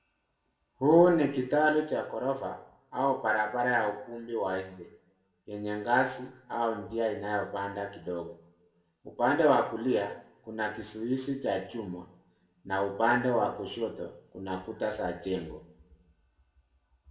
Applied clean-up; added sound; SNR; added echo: none; none; none; reverberation time 0.5 s.